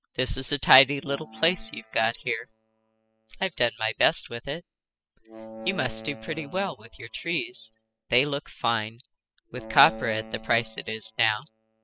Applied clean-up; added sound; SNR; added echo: classical method spectral subtraction.